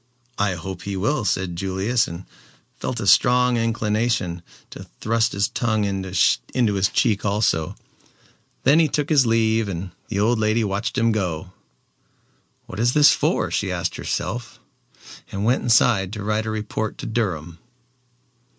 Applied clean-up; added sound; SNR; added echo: none; none; none; none.